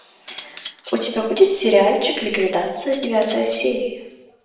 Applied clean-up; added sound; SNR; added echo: none; Cutlery, silverware; 20 dB; reverberation time 0.9 s.